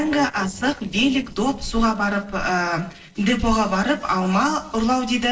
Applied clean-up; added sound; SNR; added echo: neural separator model SepFormer DNS4.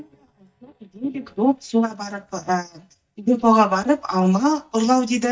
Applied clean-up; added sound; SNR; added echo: neural mask model DeepFilterNet 3.